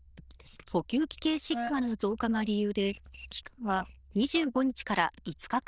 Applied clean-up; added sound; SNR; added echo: neural diffusion model UNIVERSE++.